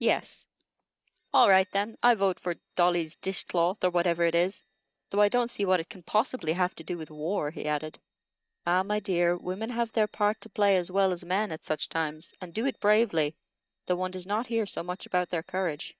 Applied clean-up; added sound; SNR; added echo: neural mask model DeepFilterNet 3.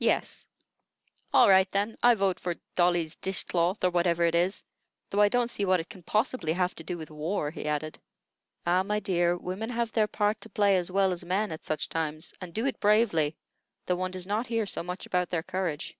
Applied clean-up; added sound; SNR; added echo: none; none; none; none.